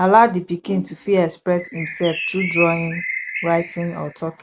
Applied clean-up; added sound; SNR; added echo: none; Bird; 8 dB; none.